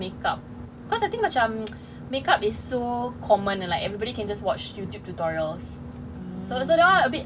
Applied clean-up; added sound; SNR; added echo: none; Boat, Water vehicle; 13 dB; none.